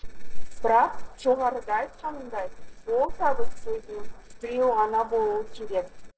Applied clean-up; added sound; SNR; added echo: neural separator model SepFormer DNS4.